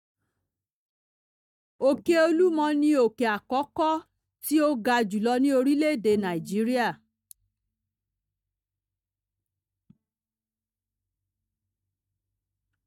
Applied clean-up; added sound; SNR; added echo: neural mask model DeepFilterNet 3.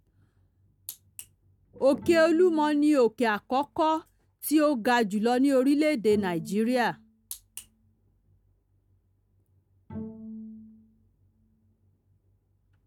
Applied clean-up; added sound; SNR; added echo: none; Bowed string instrument; 18 dB; none.